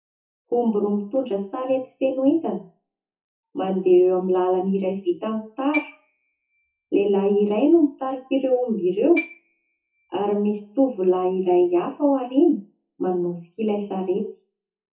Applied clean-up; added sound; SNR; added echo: classical method WPE with log-MMSE.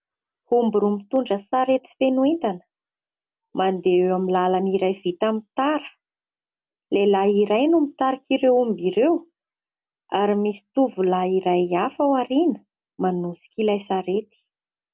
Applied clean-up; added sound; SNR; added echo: none; none; none; none.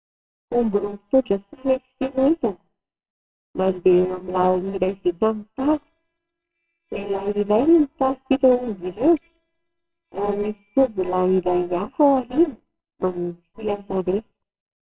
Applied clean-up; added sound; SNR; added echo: neural separator model SepFormer WHAMR!.